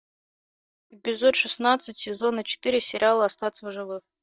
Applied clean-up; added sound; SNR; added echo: neural mask model DeepFilterNet 3.